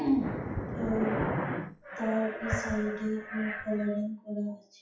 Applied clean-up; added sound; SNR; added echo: classical method WPE with log-MMSE.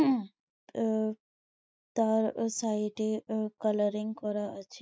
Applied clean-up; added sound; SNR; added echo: none; none; none; none.